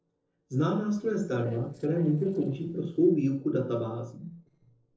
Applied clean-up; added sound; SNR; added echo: neural separator model SepFormer DNS4.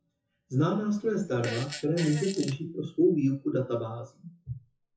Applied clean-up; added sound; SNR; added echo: classical method WPE with log-MMSE.